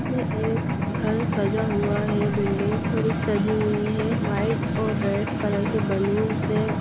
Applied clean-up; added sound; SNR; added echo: none; Mechanisms; -1 dB; none.